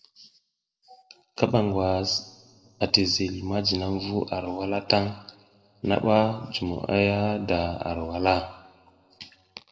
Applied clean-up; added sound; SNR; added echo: none; none; none; reverberation time 0.9 s.